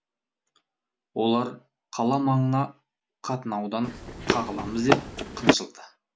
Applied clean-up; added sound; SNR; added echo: none; Run; -2 dB; none.